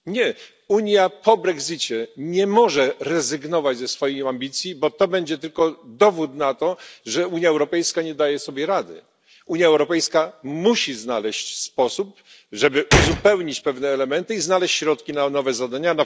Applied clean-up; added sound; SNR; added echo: none; Gunshot, gunfire; 3 dB; none.